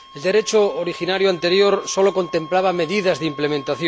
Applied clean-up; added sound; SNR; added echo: none; Wind instrument, woodwind instrument; 19 dB; none.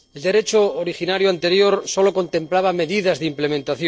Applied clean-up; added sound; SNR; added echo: neural separator model SepFormer DNS4.